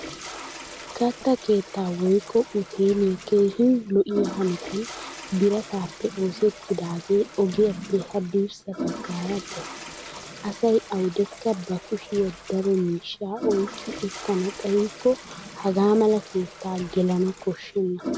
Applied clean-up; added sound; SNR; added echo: none; Toilet flush; 13 dB; none.